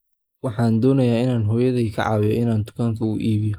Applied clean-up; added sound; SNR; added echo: neural mask model Resemble Enhance denoiser.